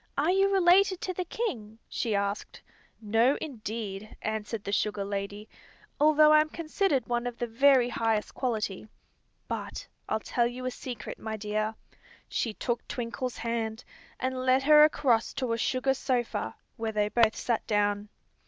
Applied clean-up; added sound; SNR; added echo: none; none; none; none.